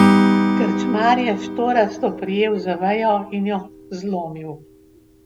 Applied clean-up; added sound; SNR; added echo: none; Acoustic guitar / Strum; 0 dB; none.